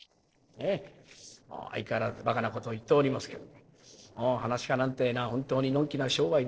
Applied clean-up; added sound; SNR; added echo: neural separator model SepFormer DNS4.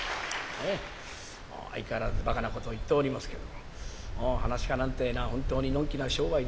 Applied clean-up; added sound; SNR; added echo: none; Stream; 3 dB; none.